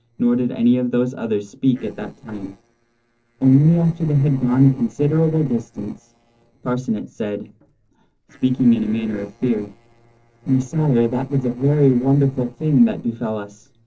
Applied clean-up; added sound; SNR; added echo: neural separator model SepFormer DNS4.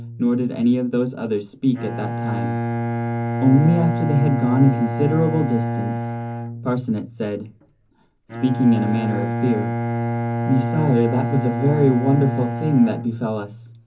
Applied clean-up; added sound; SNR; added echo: none; Bowed string instrument; 4 dB; reverberation time 0.3 s.